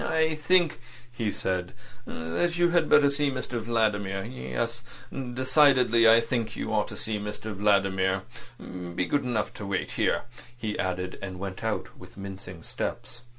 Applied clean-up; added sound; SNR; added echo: none; none; none; none.